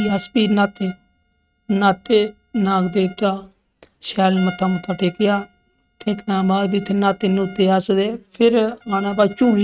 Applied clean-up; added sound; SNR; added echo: neural mask model RNNoise.